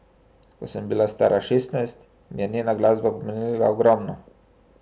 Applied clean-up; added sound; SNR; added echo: none; none; none; none.